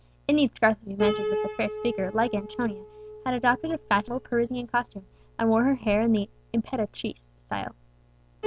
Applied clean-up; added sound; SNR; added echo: none; Piano; 9 dB; none.